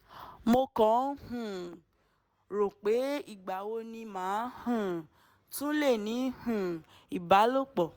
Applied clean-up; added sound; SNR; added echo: none; none; none; none.